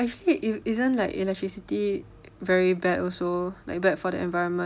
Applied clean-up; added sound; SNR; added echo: none; none; none; none.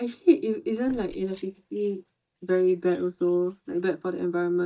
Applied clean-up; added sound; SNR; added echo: neural mask model DeepFilterNet 3.